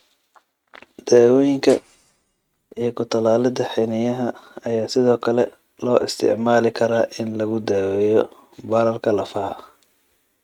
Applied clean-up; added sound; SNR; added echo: neural mask model RNNoise.